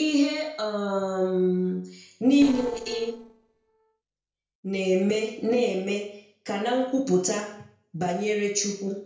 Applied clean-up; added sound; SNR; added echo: neural separator model SepFormer DNS4.